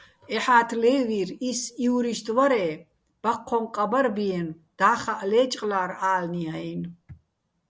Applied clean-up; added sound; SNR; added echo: none; none; none; none.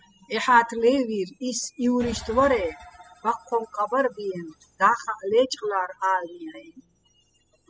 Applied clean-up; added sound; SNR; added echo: classical method spectral subtraction.